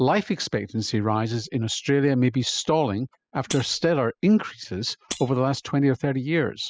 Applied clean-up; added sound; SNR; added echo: classical method spectral subtraction.